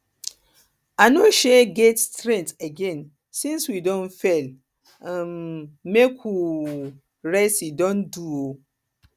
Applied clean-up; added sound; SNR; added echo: none; none; none; none.